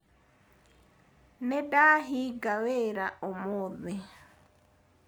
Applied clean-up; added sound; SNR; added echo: none; none; none; none.